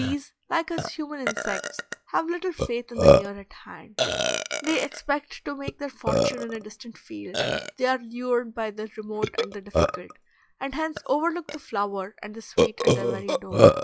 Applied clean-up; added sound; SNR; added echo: classical method log-MMSE.